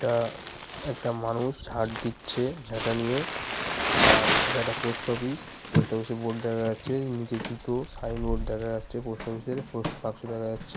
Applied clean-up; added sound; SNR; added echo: none; Crumpling, crinkling; 0 dB; none.